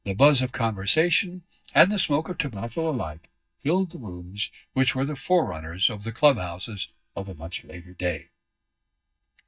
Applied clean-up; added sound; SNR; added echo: neural mask model DeepFilterNet 3.